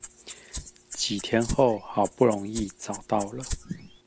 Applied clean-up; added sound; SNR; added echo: none; Rattle (instrument); 12 dB; none.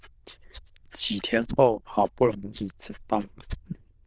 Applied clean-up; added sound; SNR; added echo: neural diffusion model UNIVERSE++.